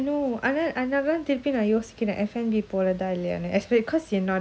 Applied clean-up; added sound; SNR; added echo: none; none; none; none.